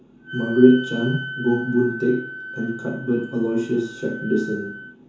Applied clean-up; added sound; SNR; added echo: none; Wind instrument, woodwind instrument; 13 dB; reverberation time 0.6 s.